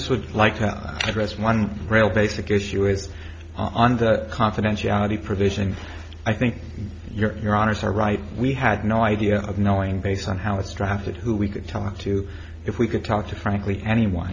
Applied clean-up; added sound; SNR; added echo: none; none; none; none.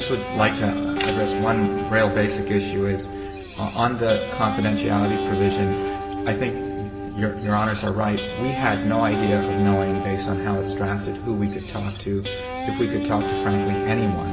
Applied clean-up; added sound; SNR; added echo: none; Guitar; 3 dB; reverberation time 1.5 s.